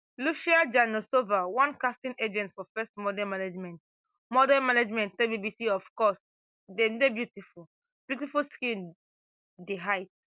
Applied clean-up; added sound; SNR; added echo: none; none; none; none.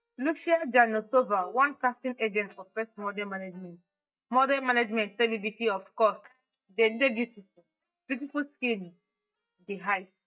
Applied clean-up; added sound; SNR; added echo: neural mask model DeepFilterNet 3.